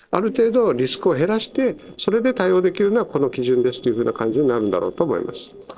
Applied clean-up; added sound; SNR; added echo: neural separator model SepFormer DNS4.